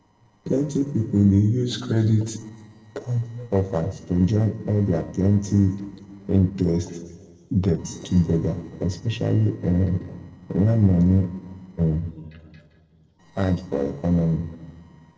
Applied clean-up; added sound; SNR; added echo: neural separator model SepFormer DNS4.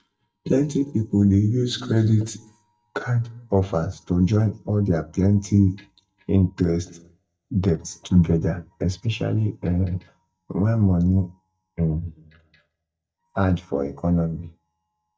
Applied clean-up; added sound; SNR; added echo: neural mask model DeepFilterNet 3.